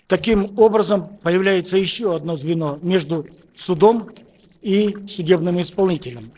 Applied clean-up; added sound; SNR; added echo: neural separator model SepFormer DNS4.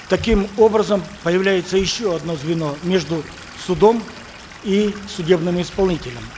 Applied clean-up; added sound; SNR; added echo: none; Stream / Liquid; 19 dB; none.